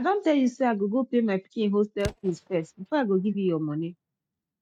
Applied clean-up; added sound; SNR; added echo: neural mask model RNNoise.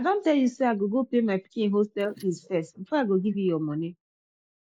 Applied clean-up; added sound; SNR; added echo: neural mask model Resemble Enhance denoiser.